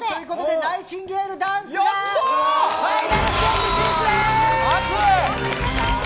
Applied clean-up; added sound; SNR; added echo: none; none; none; none.